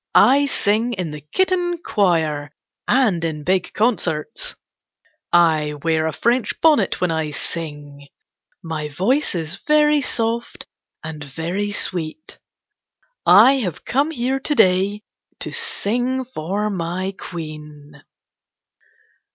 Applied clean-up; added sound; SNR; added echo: none; none; none; none.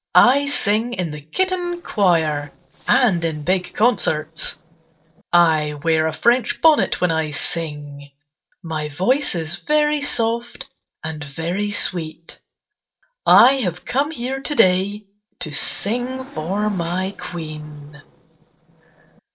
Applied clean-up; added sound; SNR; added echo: neural separator model SepFormer DNS4.